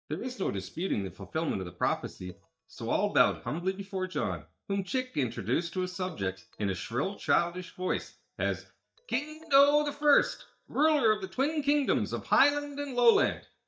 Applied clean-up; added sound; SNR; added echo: neural mask model DeepFilterNet 3.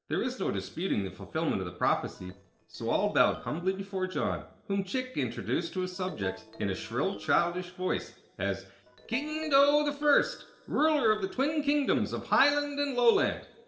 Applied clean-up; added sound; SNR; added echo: neural separator model SepFormer DNS4.